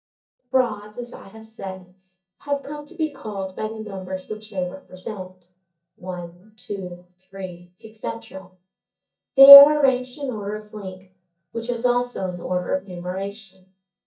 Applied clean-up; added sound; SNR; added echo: neural mask model DeepFilterNet 3.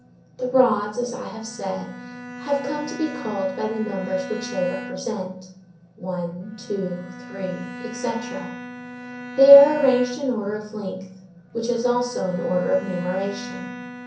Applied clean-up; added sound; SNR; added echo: none; Bowed string instrument; 13 dB; reverberation time 0.6 s.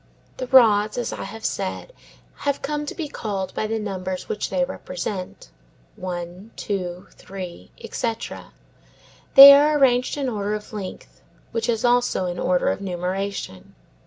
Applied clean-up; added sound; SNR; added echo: none; none; none; none.